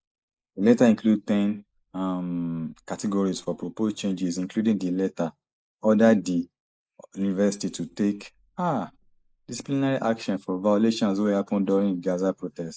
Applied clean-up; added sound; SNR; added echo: neural mask model Resemble Enhance denoiser.